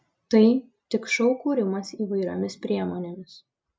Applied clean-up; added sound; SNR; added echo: none; none; none; none.